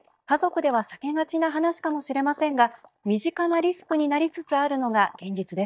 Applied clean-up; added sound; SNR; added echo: neural mask model DeepFilterNet 3.